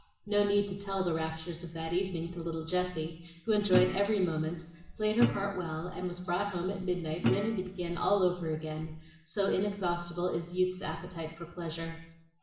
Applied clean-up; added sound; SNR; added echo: none; Guitar; 5 dB; reverberation time 0.8 s.